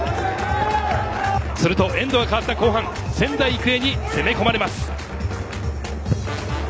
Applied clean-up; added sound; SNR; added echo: none; none; none; none.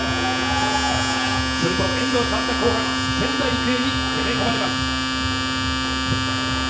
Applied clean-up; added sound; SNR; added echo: none; Domestic sounds, home sounds; -2 dB; reverberation time 0.6 s.